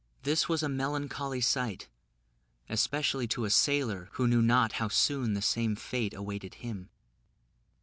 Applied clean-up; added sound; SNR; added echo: none; none; none; none.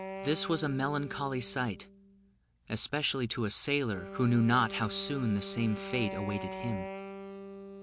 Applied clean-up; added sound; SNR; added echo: none; Wind instrument, woodwind instrument; 12 dB; none.